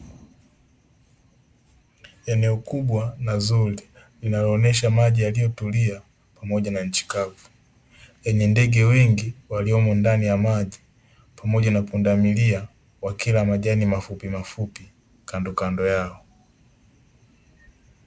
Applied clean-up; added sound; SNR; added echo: none; none; none; none.